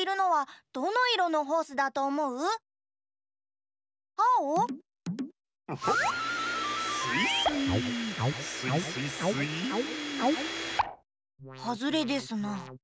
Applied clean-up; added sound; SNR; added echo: none; none; none; none.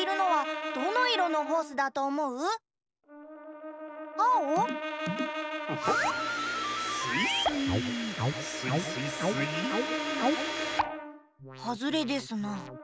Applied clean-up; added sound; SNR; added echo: none; Brass instrument; 8 dB; none.